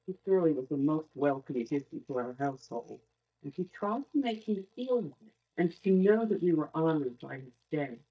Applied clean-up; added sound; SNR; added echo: neural mask model DeepFilterNet 3.